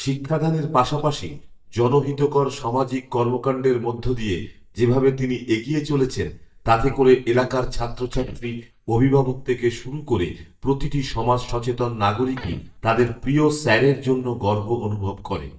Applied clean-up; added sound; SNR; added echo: neural mask model DeepFilterNet 3.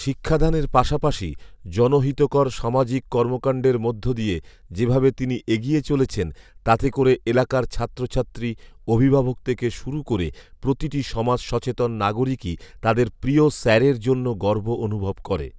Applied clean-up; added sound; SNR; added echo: none; none; none; none.